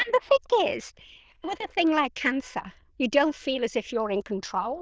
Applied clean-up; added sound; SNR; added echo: neural diffusion model UNIVERSE++.